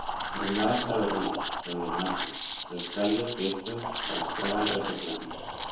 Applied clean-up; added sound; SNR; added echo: none; Liquid; -1 dB; reverberation time 2.1 s.